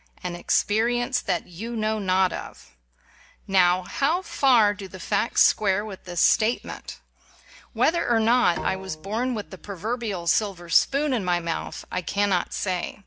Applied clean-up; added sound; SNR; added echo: none; Bowed string instrument; 16 dB; none.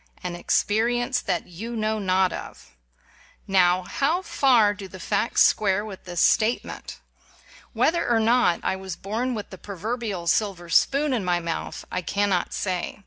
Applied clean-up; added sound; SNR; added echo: none; none; none; none.